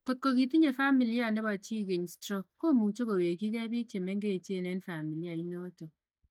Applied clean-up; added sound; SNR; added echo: neural mask model DeepFilterNet 3.